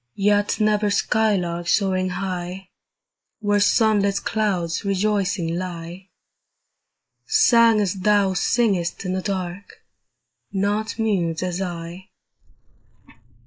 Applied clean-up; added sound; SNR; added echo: neural mask model Resemble Enhance denoiser.